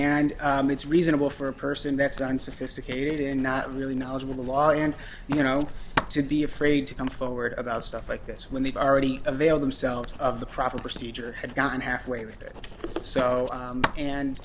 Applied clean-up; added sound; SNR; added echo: none; Writing; 14 dB; none.